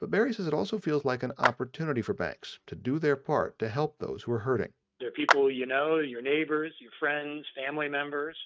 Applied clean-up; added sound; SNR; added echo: neural mask model RNNoise.